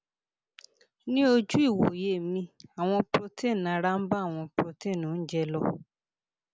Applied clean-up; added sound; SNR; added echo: none; none; none; none.